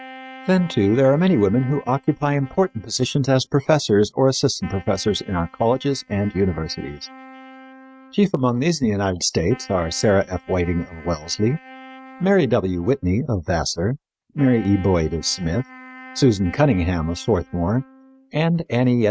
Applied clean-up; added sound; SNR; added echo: neural mask model RNNoise.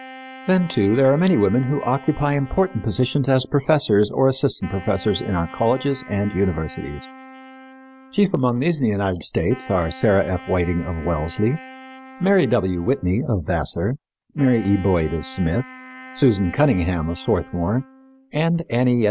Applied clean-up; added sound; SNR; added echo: none; Wind instrument, woodwind instrument; 20 dB; none.